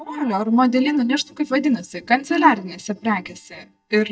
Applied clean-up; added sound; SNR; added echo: neural mask model DeepFilterNet 3.